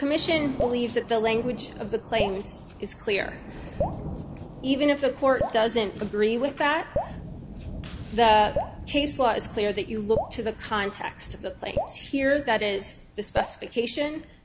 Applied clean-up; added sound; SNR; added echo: none; Thunder + Drip; 8 dB; none.